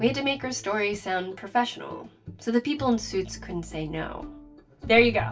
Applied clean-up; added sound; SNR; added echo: none; none; none; reverberation time 0.2 s.